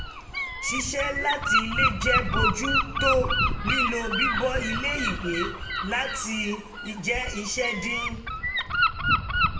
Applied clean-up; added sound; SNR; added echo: none; Gull, seagull / Wind; -3 dB; reverberation time 0.6 s.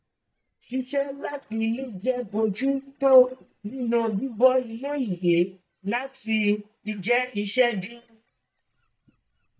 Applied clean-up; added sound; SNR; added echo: neural mask model DeepFilterNet 3.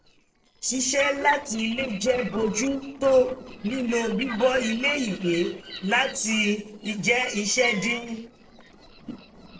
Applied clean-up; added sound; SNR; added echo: neural separator model SepFormer DNS4.